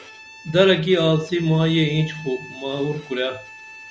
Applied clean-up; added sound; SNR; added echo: none; Bowed string instrument; 19 dB; none.